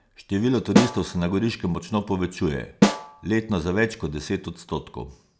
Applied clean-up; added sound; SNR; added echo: none; Snare drum; 0 dB; none.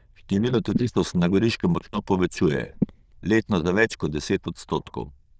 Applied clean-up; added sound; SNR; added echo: neural diffusion model UNIVERSE++.